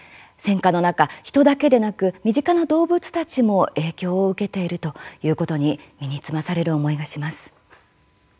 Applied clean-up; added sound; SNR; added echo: none; none; none; none.